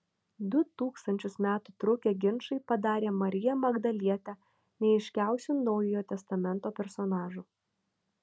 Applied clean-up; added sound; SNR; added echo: none; none; none; none.